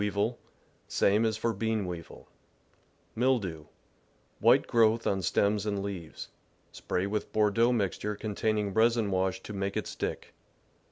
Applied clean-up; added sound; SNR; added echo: none; none; none; none.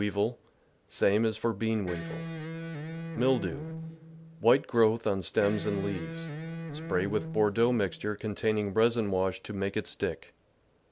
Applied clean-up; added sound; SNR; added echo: none; Electric guitar; 8 dB; none.